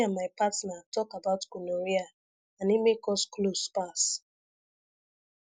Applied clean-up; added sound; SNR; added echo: none; none; none; none.